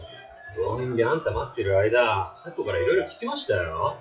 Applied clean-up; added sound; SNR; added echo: classical method WPE with log-MMSE.